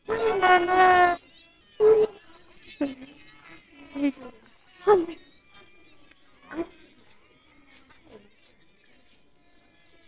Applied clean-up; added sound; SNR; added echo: neural separator model SepFormer WHAMR!.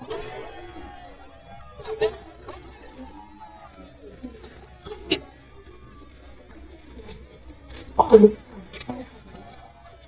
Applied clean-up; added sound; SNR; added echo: neural mask model DeepFilterNet 3.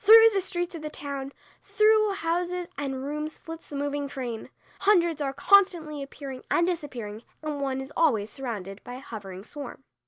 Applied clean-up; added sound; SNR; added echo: none; none; none; none.